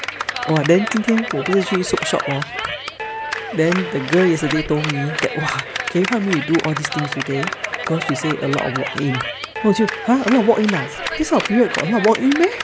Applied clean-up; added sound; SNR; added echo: none; Clapping; 6 dB; none.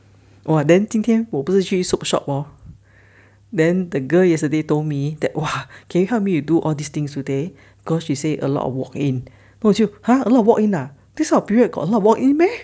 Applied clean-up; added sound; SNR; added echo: none; none; none; none.